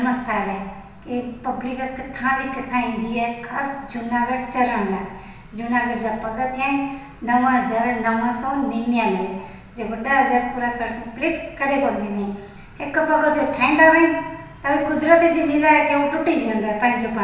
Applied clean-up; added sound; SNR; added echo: none; none; none; reverberation time 0.9 s.